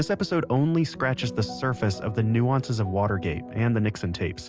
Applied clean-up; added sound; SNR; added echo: none; none; none; none.